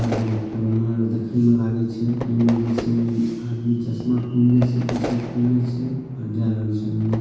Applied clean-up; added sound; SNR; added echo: none; Fire / Fireworks; 13 dB; reverberation time 1.2 s.